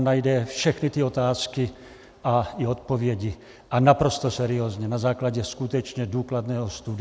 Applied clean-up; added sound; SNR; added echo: none; none; none; none.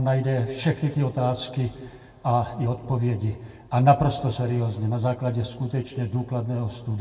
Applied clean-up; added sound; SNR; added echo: none; none; none; reverberation time 1.6 s.